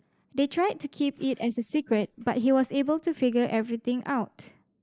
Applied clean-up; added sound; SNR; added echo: neural mask model Resemble Enhance denoiser.